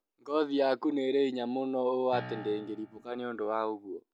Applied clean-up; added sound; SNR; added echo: none; Piano; 14 dB; none.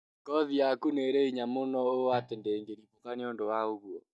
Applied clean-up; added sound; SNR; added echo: neural mask model DeepFilterNet 3.